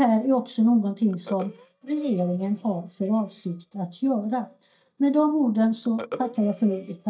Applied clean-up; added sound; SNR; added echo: neural mask model DeepFilterNet 3.